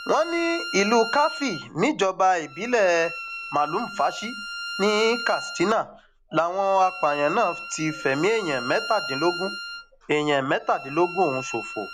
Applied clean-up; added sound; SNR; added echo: none; Bowed string instrument; 11 dB; none.